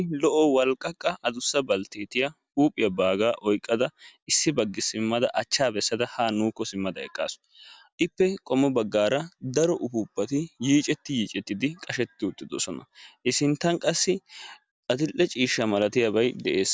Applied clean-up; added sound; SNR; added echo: none; none; none; none.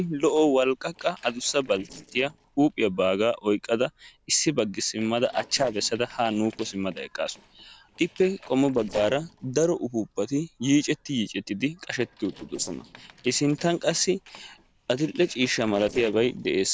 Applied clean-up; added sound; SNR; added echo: neural separator model SepFormer DNS4.